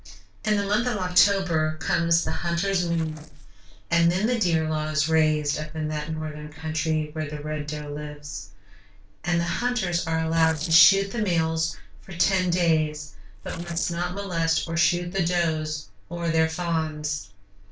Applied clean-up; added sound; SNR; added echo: neural separator model SepFormer DNS4.